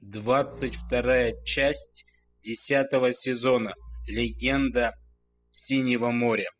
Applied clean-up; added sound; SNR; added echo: classical method spectral subtraction.